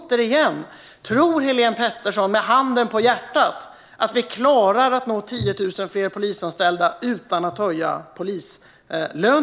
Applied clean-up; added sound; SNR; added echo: none; none; none; none.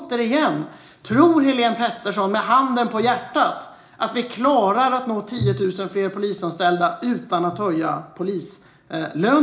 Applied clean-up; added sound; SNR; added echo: none; none; none; reverberation time 0.4 s.